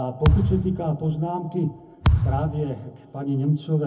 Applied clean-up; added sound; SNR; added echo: none; Thump, thud; 0 dB; reverberation time 0.3 s.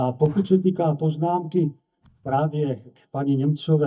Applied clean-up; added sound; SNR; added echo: neural mask model DeepFilterNet 3.